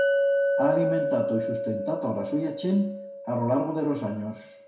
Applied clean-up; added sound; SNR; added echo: none; Chink, clink; 0 dB; reverberation time 0.6 s.